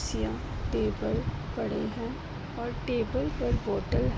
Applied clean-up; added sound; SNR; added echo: none; none; none; none.